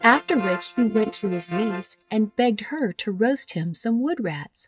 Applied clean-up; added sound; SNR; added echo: neural mask model RNNoise.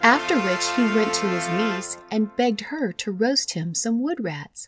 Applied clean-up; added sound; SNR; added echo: none; Brass instrument; 8 dB; none.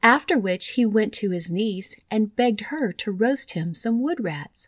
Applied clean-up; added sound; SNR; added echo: none; none; none; none.